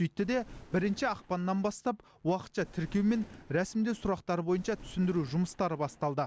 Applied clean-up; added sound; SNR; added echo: none; Thunder; 20 dB; none.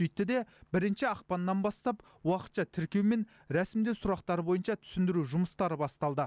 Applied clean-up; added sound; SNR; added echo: none; none; none; none.